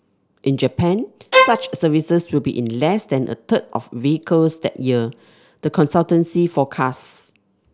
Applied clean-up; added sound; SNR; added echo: none; Bowed string instrument; -2 dB; none.